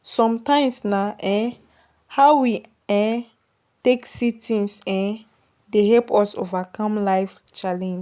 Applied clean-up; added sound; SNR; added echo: none; none; none; none.